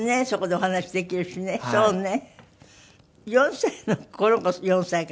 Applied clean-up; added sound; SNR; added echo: none; none; none; none.